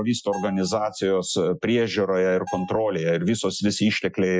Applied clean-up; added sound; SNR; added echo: classical method Wiener filter.